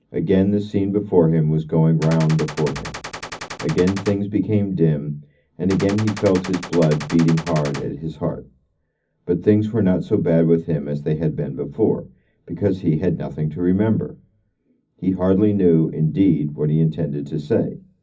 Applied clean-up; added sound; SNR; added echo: none; Gunshot, gunfire; 13 dB; reverberation time 0.4 s.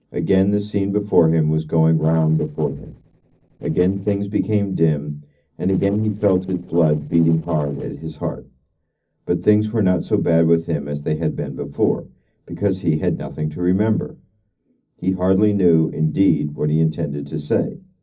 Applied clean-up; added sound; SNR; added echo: neural separator model SepFormer DNS4.